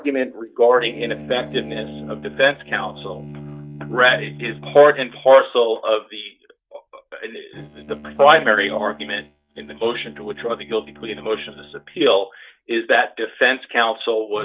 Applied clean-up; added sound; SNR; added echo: neural mask model DeepFilterNet 3.